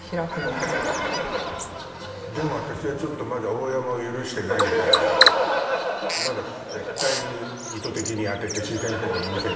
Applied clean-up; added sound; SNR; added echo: none; Bird vocalization, bird call, bird song; 4 dB; reverberation time 2.4 s.